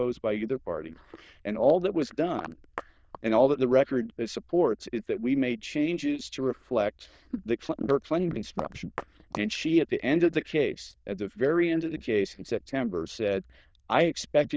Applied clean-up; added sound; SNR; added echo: neural diffusion model UNIVERSE++.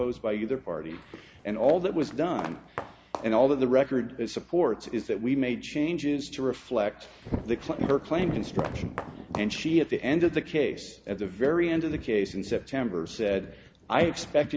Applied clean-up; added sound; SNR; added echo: none; Walk, footsteps + Thunder; 12 dB; none.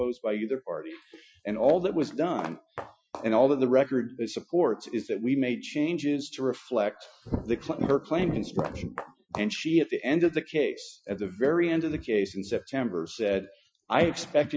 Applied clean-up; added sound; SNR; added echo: classical method Wiener filter.